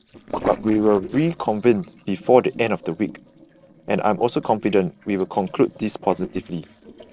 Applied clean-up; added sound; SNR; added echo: neural separator model SepFormer DNS4.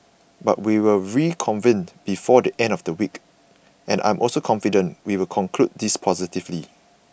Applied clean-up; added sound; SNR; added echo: none; none; none; none.